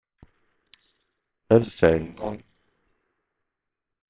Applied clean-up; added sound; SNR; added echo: neural separator model SepFormer WHAMR!.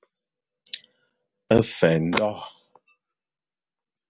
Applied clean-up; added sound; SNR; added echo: none; none; none; none.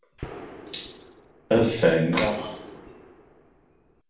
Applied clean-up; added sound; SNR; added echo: none; Gunshot, gunfire; 16 dB; reverberation time 0.7 s.